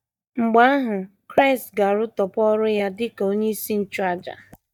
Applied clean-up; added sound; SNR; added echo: neural mask model DeepFilterNet 3.